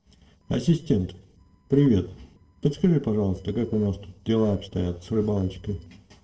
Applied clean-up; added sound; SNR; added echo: neural separator model SepFormer DNS4.